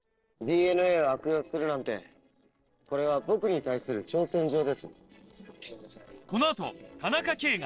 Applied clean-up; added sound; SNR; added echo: neural separator model SepFormer DNS4.